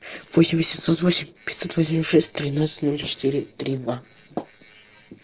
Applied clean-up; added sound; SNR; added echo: neural separator model SepFormer DNS4.